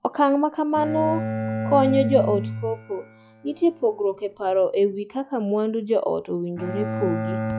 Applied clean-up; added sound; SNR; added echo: classical method log-MMSE.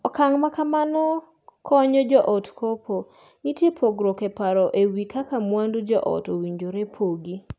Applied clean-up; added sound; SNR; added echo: none; none; none; none.